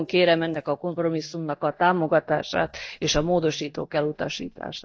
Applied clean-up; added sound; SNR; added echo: neural mask model DeepFilterNet 3.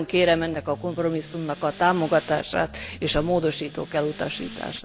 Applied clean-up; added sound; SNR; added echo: none; Accelerating, revving, vroom / Car; 16 dB; none.